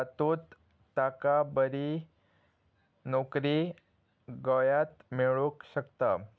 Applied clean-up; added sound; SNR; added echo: none; none; none; none.